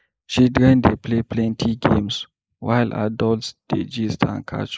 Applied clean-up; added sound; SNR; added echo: neural mask model Resemble Enhance denoiser.